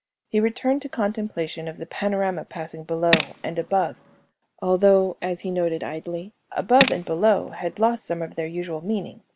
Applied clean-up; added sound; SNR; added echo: none; Tools; 5 dB; none.